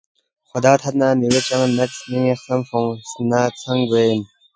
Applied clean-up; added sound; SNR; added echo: classical method Wiener filter.